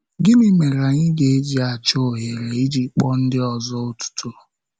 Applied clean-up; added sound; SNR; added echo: none; none; none; none.